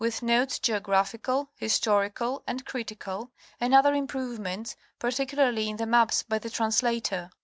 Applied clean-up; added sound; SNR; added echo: none; none; none; none.